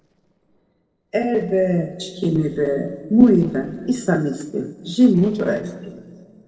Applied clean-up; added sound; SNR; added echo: neural separator model SepFormer DNS4.